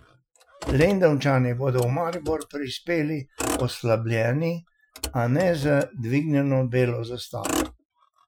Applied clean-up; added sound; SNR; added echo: classical method Wiener filter.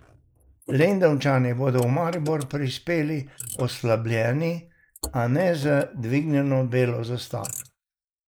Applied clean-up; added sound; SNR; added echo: neural mask model Resemble Enhance denoiser.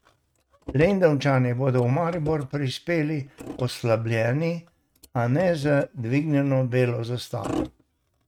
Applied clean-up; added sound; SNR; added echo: neural mask model RNNoise.